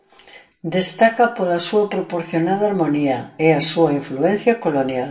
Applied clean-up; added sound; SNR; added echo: none; none; none; reverberation time 0.1 s.